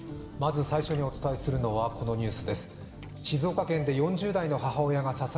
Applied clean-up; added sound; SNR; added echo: none; Trickle, dribble / Chirp, tweet; 14 dB; reverberation time 1.9 s.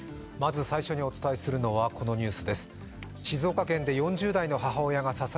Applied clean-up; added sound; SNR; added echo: none; none; none; none.